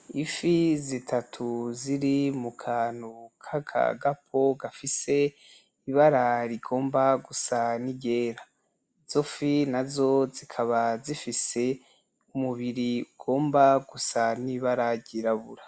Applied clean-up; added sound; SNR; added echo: none; none; none; none.